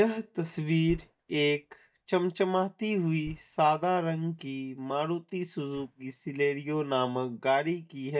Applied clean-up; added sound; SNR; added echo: neural mask model DeepFilterNet 3.